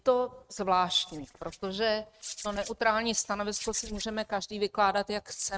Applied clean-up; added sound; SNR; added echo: neural mask model RNNoise.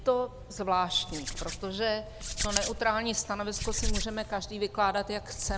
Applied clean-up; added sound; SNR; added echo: none; Hands; 5 dB; none.